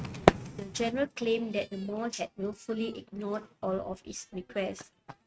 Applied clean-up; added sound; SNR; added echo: neural mask model RNNoise.